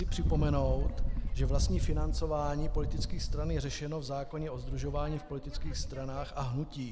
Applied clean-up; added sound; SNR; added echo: none; Wind; -4 dB; none.